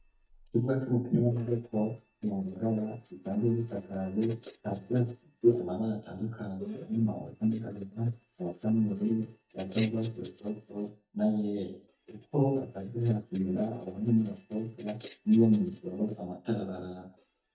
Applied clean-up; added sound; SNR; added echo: neural mask model DeepFilterNet 3.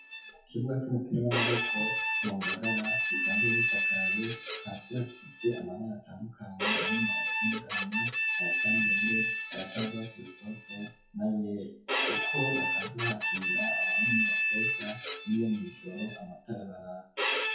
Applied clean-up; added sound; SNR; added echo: classical method WPE with log-MMSE.